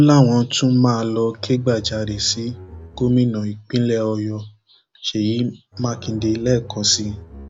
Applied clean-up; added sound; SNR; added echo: none; Bowed string instrument; 18 dB; none.